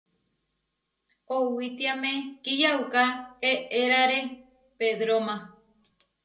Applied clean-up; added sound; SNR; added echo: none; none; none; reverberation time 0.2 s.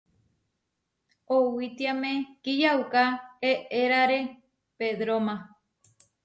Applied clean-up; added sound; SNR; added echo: none; none; none; none.